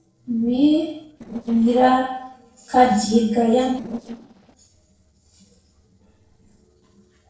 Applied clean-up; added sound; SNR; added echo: neural separator model SepFormer DNS4.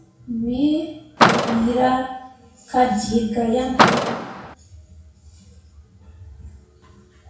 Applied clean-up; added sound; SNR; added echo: none; Car; -3 dB; reverberation time 0.6 s.